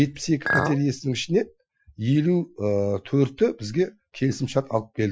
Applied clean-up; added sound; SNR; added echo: classical method Wiener filter.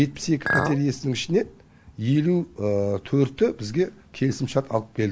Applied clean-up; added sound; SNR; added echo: none; Chink, clink; 4 dB; none.